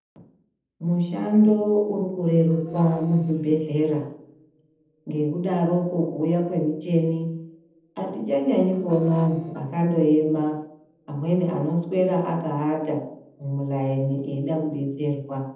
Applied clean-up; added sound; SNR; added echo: neural separator model SepFormer DNS4.